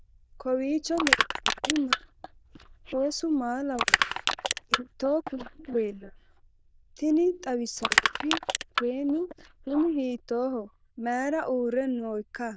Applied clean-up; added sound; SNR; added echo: neural diffusion model UNIVERSE++.